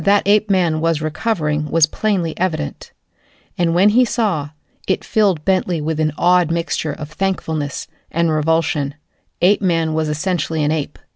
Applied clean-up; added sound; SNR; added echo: none; none; none; none.